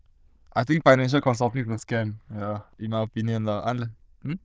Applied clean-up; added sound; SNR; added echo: neural diffusion model UNIVERSE++.